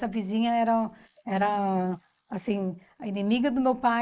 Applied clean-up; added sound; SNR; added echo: neural mask model Resemble Enhance denoiser.